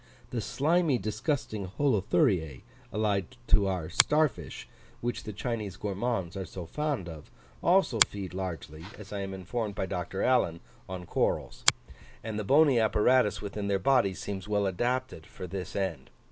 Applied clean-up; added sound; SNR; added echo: none; Finger snapping; 7 dB; none.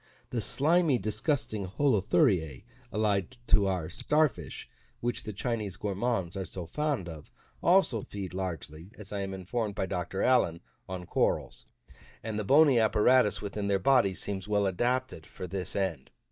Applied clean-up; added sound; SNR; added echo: neural mask model DeepFilterNet 3.